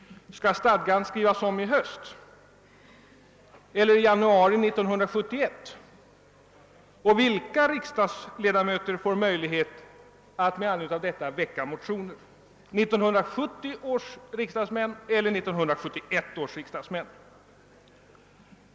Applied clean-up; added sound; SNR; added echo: none; none; none; none.